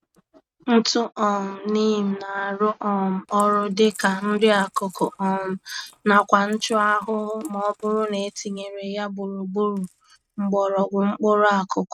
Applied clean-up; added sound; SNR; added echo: neural mask model RNNoise.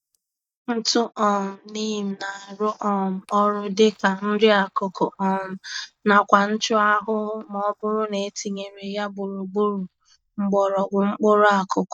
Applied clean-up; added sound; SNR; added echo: neural mask model DeepFilterNet 3.